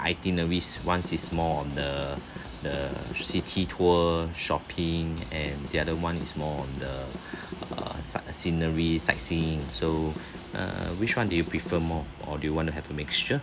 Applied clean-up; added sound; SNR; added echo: none; Drum kit; 12 dB; none.